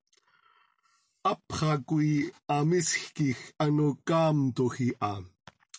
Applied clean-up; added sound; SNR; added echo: none; none; none; none.